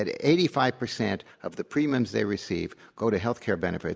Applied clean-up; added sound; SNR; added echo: none; none; none; none.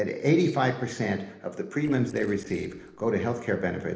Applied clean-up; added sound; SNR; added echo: neural separator model SepFormer DNS4.